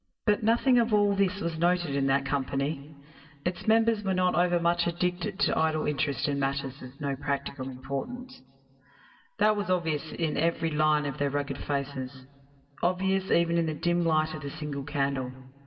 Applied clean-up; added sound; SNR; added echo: none; none; none; reverberation time 1.9 s.